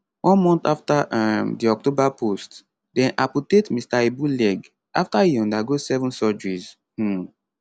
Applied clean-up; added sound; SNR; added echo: none; none; none; none.